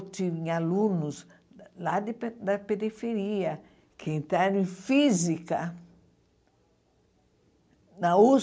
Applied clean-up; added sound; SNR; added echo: none; none; none; none.